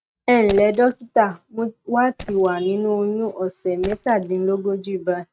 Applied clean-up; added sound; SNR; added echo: neural mask model RNNoise.